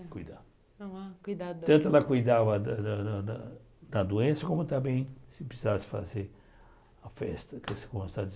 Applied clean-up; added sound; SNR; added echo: none; none; none; none.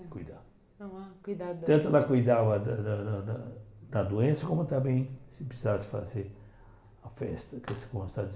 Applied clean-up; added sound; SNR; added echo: none; none; none; reverberation time 2.0 s.